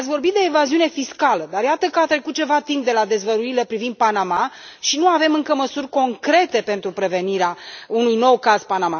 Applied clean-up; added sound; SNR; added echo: none; none; none; none.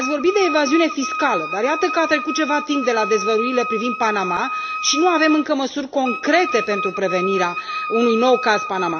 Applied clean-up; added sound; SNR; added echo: none; Wind instrument, woodwind instrument; 6 dB; reverberation time 0.5 s.